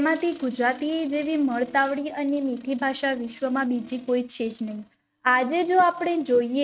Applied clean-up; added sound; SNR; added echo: neural mask model RNNoise.